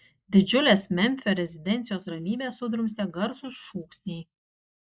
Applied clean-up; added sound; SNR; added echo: neural mask model Resemble Enhance denoiser.